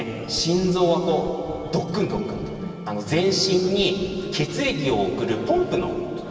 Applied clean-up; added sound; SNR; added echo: none; Breathing; 20 dB; reverberation time 2.6 s.